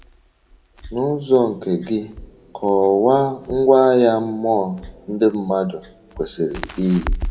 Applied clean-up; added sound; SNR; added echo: none; Crackle; 14 dB; reverberation time 1.4 s.